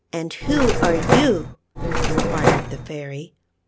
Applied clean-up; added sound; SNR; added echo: none; Mechanisms; -4 dB; none.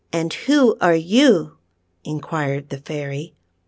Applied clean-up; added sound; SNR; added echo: none; none; none; none.